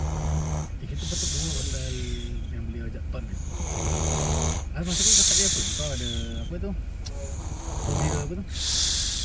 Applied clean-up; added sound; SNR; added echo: none; Breathing; -2 dB; none.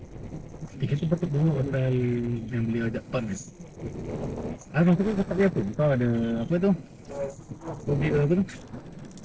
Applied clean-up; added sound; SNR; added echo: neural separator model SepFormer DNS4.